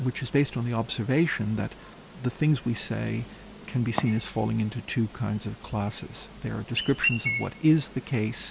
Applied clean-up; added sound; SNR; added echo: none; Chirp, tweet; 10 dB; none.